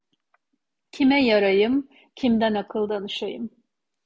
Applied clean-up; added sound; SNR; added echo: none; none; none; none.